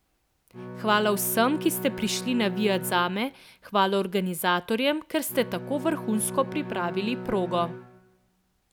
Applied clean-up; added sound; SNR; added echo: none; Bowed string instrument; 11 dB; none.